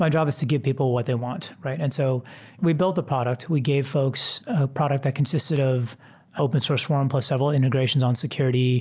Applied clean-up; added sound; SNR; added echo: none; none; none; none.